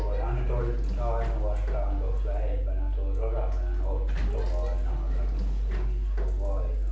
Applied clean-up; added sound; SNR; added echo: none; Sliding door; 17 dB; reverberation time 0.5 s.